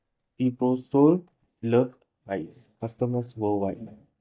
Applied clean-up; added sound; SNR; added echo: neural mask model DeepFilterNet 3.